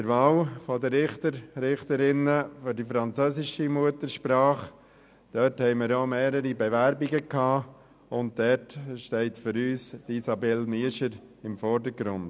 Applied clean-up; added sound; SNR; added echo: none; none; none; none.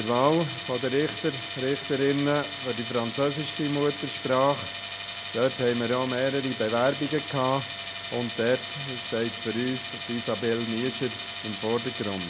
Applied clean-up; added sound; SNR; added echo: none; Tools; 5 dB; none.